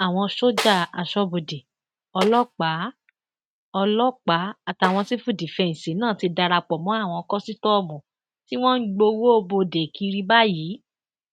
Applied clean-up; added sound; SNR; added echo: neural mask model RNNoise.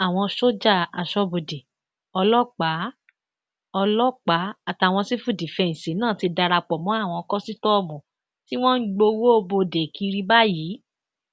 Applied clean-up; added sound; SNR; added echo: none; none; none; none.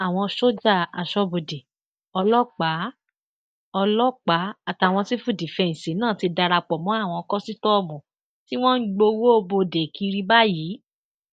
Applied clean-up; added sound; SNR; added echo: neural mask model DeepFilterNet 3.